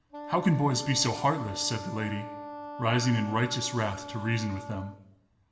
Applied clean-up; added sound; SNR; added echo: none; Wind instrument, woodwind instrument; 11 dB; reverberation time 0.8 s.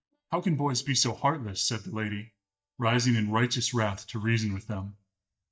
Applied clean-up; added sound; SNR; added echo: neural mask model DeepFilterNet 3.